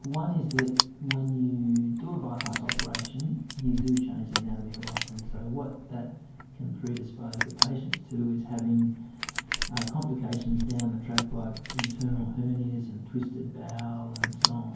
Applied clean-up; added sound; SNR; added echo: none; Crushing; 4 dB; reverberation time 0.9 s.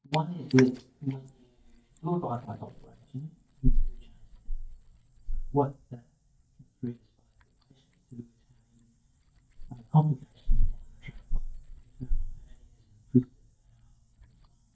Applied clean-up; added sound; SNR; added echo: neural mask model DeepFilterNet 3.